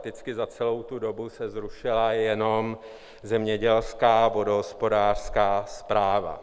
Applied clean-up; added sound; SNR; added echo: none; Meow / Purr; 16 dB; none.